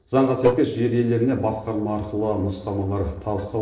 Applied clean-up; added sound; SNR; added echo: neural separator model SepFormer DNS4.